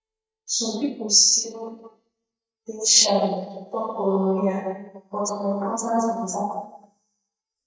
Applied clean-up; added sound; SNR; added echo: neural mask model DeepFilterNet 3.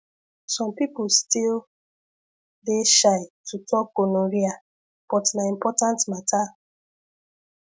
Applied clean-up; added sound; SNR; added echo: none; none; none; none.